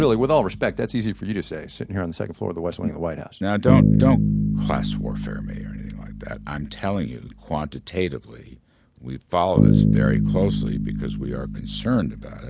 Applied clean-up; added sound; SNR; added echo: none; Bass guitar; -2 dB; none.